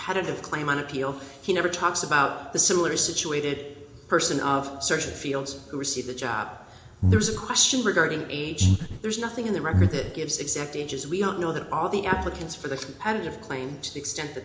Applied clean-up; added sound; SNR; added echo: none; Breathing; -4 dB; reverberation time 0.8 s.